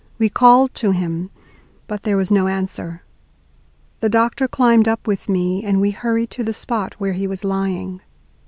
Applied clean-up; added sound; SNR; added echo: none; none; none; none.